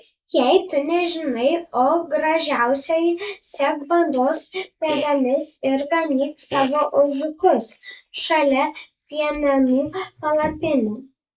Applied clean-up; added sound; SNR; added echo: neural mask model Resemble Enhance denoiser.